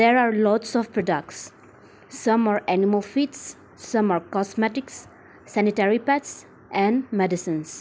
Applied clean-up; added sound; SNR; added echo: none; none; none; none.